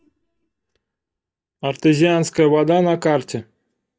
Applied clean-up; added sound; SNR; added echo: neural mask model DeepFilterNet 3.